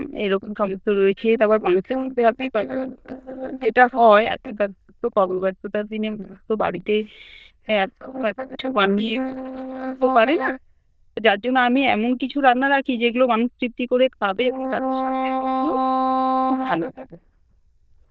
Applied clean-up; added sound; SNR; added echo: neural diffusion model UNIVERSE++.